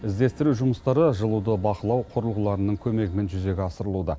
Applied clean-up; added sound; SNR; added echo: none; none; none; none.